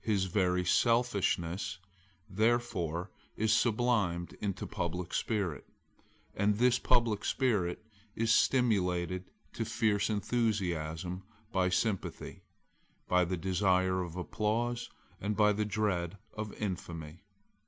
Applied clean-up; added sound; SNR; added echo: none; none; none; none.